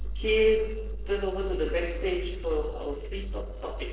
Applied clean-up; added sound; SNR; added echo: neural separator model SepFormer DNS4.